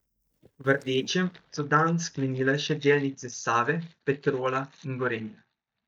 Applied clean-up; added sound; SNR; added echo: neural mask model DeepFilterNet 3.